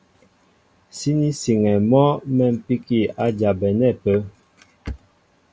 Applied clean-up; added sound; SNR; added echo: none; none; none; none.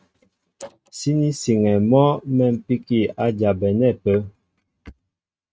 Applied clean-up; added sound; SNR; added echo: neural mask model RNNoise.